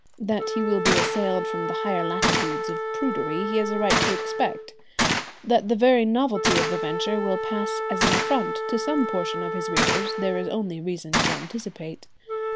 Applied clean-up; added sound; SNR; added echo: none; Gunshot, gunfire + Wind instrument, woodwind instrument; 0 dB; none.